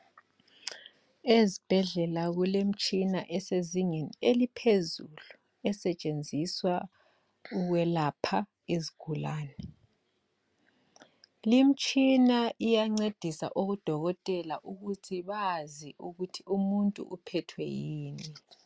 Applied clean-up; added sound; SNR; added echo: none; none; none; none.